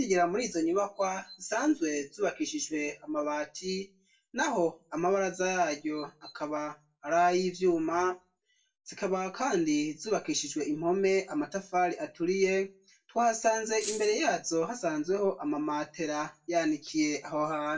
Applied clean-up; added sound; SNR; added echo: none; Rattle (instrument); 8 dB; reverberation time 0.2 s.